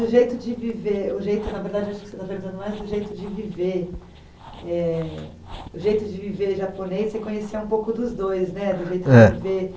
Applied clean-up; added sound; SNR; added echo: none; none; none; none.